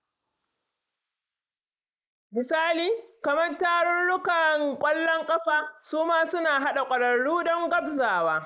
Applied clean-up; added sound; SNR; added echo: neural mask model Resemble Enhance denoiser.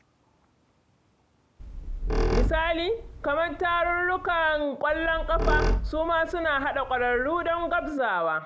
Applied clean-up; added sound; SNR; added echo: none; Squeak; 2 dB; none.